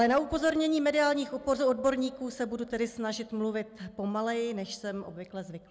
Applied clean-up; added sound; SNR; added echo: none; none; none; none.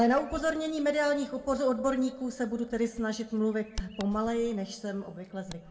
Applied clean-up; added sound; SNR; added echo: none; Bird vocalization, bird call, bird song; 18 dB; reverberation time 0.6 s.